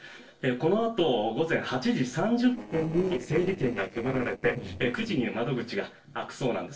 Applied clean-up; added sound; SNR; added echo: neural separator model SepFormer DNS4.